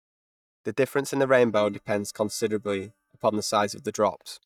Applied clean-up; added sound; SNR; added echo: neural mask model DeepFilterNet 3.